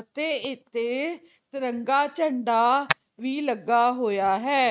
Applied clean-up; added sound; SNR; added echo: neural mask model RNNoise.